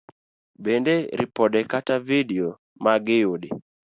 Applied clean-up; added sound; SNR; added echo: none; none; none; none.